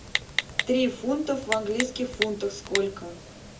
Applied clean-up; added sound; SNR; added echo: none; Typing; 5 dB; reverberation time 0.2 s.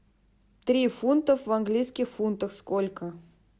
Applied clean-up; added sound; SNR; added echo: none; none; none; none.